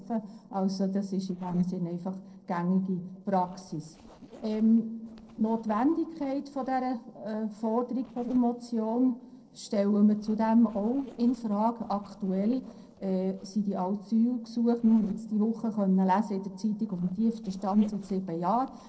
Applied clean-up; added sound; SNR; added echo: neural separator model SepFormer DNS4.